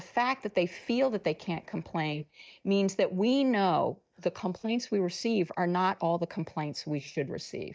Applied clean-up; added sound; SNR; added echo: neural mask model DeepFilterNet 3.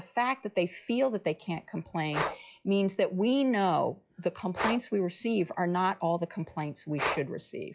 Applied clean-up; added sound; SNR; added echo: classical method log-MMSE.